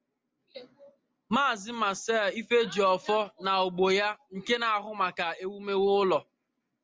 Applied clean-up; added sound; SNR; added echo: none; none; none; none.